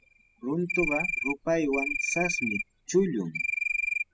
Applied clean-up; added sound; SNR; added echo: classical method spectral subtraction.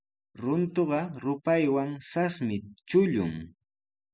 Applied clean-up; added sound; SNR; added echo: none; none; none; none.